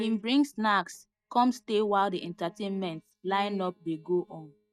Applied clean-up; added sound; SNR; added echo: neural mask model DeepFilterNet 3.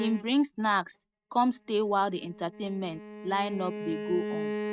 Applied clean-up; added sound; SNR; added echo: neural mask model RNNoise.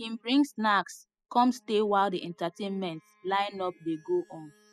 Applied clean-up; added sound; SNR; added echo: classical method spectral subtraction.